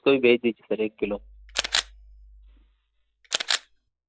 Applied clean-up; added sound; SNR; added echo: classical method log-MMSE.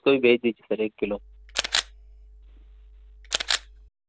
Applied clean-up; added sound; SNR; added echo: none; Camera; 4 dB; none.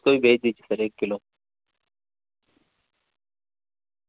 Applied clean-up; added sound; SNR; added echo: none; none; none; none.